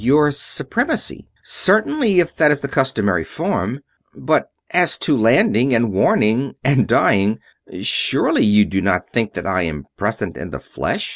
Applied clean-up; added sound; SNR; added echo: none; none; none; none.